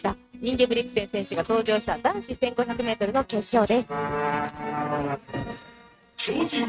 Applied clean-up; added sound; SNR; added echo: neural mask model RNNoise.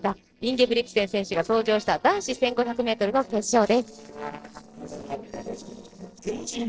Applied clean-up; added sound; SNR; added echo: neural separator model SepFormer DNS4.